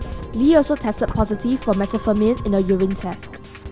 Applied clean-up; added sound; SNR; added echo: none; Musical instrument; 10 dB; none.